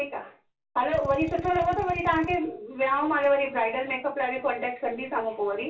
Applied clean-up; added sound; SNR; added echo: none; Drill; 11 dB; reverberation time 0.2 s.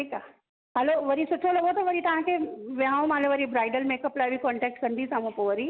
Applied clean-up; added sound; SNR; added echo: none; none; none; none.